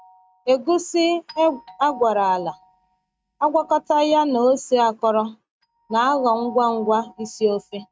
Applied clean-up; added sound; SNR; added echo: neural mask model RNNoise.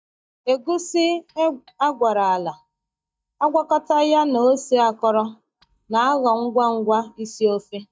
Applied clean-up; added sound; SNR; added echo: neural mask model DeepFilterNet 3.